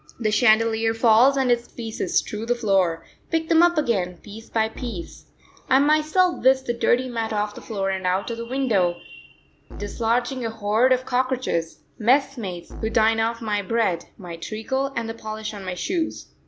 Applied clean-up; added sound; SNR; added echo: none; Musical instrument; 17 dB; none.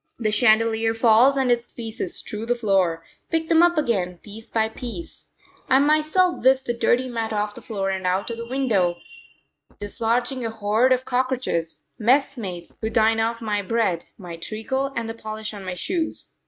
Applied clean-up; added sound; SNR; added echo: neural mask model RNNoise.